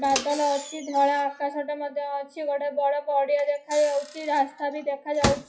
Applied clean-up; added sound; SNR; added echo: classical method WPE with log-MMSE.